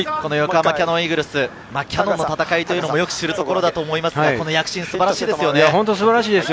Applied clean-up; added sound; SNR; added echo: none; none; none; none.